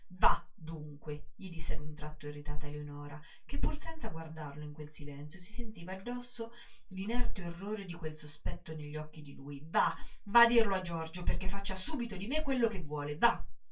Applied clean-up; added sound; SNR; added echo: none; none; none; reverberation time 0.2 s.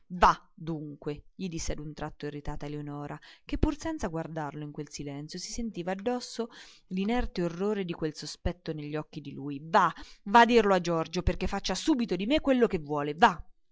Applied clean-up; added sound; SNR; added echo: none; none; none; none.